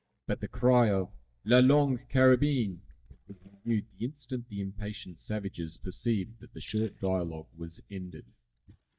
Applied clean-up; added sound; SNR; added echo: neural mask model DeepFilterNet 3.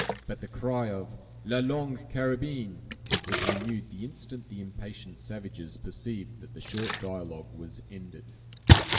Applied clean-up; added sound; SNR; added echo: none; Splash, splatter; -3 dB; reverberation time 1.9 s.